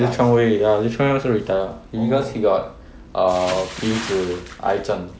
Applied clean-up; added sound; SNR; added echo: none; Bathtub (filling or washing) / Splash, splatter; 18 dB; none.